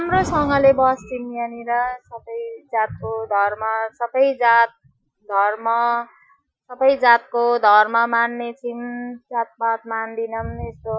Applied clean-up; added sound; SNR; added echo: classical method Wiener filter.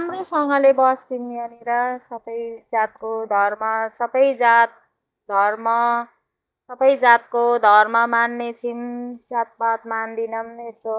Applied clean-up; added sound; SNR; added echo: neural mask model DeepFilterNet 3.